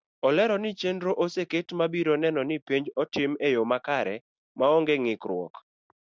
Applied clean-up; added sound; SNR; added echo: none; none; none; none.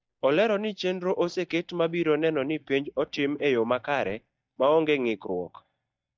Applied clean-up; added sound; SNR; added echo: neural mask model DeepFilterNet 3.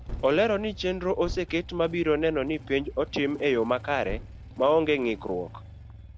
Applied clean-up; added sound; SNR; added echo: none; Gunshot, gunfire + Engine starting / Motorcycle; 14 dB; none.